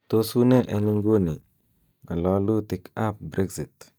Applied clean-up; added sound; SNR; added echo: neural mask model DeepFilterNet 3.